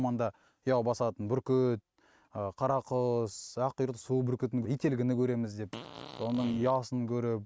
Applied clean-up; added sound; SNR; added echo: neural mask model RNNoise.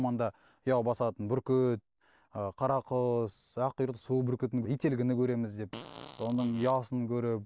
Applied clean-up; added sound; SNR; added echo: neural mask model DeepFilterNet 3.